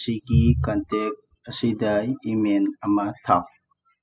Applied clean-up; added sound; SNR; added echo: classical method spectral subtraction.